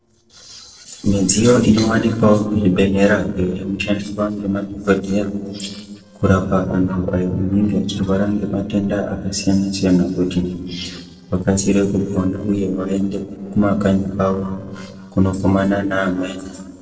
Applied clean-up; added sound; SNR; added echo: neural separator model SepFormer DNS4.